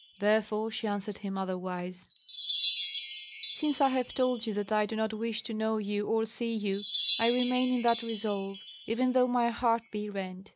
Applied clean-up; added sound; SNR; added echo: none; Wind chime; 11 dB; none.